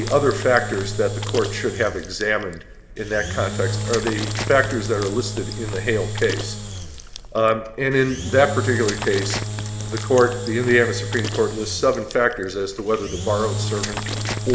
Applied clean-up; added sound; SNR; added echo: none; Engine / Drill; 6 dB; reverberation time 1.0 s.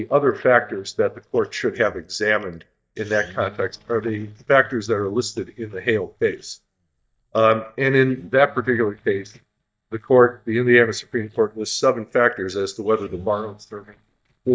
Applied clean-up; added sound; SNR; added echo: neural mask model DeepFilterNet 3.